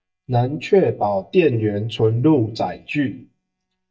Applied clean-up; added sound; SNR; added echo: neural mask model DeepFilterNet 3.